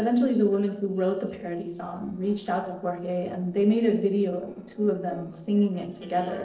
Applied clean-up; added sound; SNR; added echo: neural separator model SepFormer DNS4.